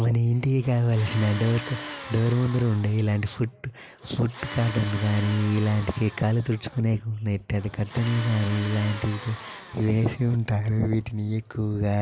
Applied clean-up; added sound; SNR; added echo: none; Tools; 15 dB; none.